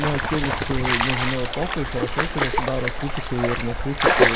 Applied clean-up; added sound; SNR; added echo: none; Stream; -4 dB; reverberation time 0.4 s.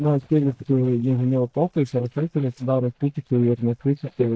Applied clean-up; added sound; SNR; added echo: neural mask model DeepFilterNet 3.